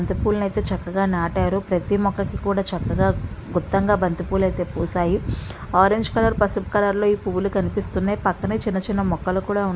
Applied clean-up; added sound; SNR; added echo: none; none; none; none.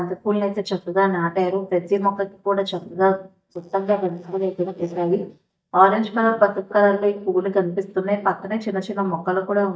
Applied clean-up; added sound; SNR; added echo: neural mask model DeepFilterNet 3.